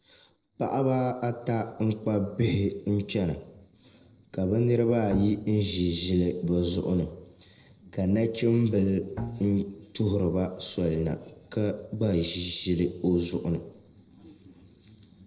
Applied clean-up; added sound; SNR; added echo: neural separator model SepFormer DNS4.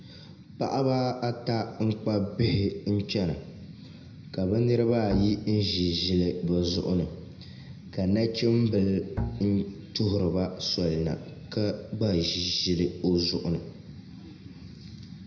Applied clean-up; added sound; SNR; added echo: none; Bowed string instrument; 9 dB; reverberation time 0.8 s.